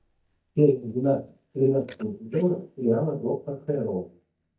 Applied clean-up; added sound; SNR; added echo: neural mask model DeepFilterNet 3.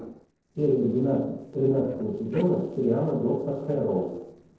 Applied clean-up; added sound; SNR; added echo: neural separator model SepFormer DNS4.